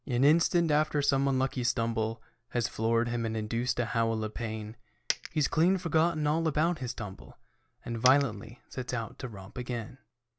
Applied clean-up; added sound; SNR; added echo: none; Coin (dropping); 8 dB; none.